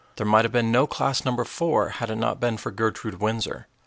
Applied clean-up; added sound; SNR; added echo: none; none; none; none.